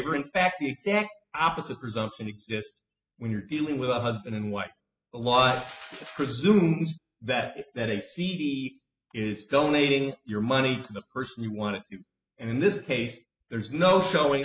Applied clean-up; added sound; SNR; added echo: classical method spectral subtraction.